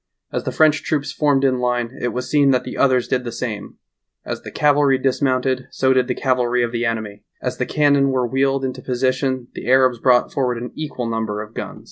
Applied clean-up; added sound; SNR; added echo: none; none; none; none.